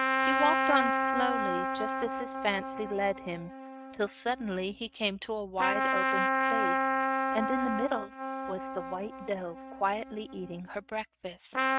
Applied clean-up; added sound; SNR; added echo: neural mask model RNNoise.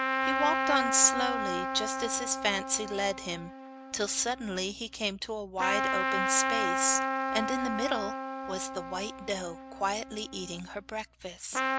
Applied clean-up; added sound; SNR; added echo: none; Trumpet; 1 dB; none.